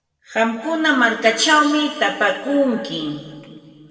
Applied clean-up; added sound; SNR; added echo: none; none; none; reverberation time 2.1 s.